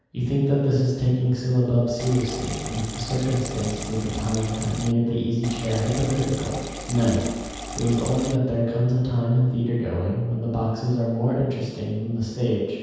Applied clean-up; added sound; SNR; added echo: none; Liquid; 10 dB; reverberation time 1.2 s.